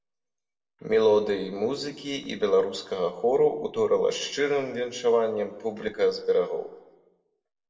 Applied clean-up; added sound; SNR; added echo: none; none; none; reverberation time 0.8 s.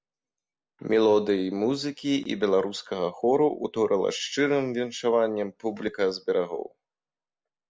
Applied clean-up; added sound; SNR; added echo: none; none; none; none.